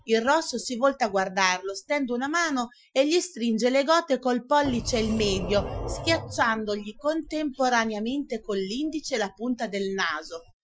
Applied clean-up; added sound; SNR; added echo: classical method Wiener filter.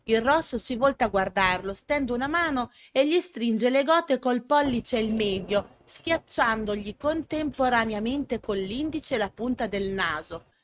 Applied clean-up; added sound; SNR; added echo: neural mask model RNNoise.